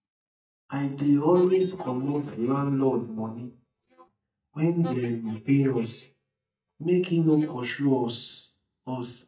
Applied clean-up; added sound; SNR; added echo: neural mask model DeepFilterNet 3.